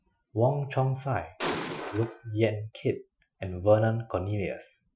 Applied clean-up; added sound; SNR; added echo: classical method Wiener filter.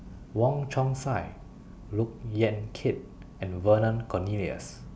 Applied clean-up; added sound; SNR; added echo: none; none; none; none.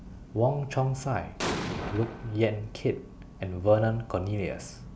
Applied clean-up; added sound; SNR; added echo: none; Explosion; 7 dB; none.